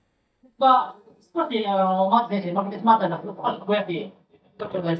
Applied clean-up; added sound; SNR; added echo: neural mask model DeepFilterNet 3.